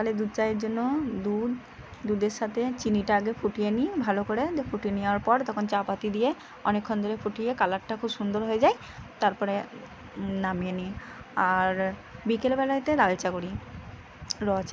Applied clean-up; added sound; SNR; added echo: none; none; none; none.